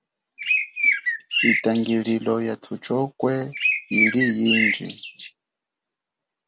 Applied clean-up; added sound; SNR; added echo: none; Bird; -2 dB; none.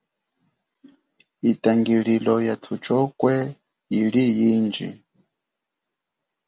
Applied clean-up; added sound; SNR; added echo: none; none; none; none.